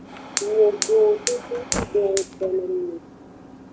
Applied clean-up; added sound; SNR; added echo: none; Fire; 9 dB; none.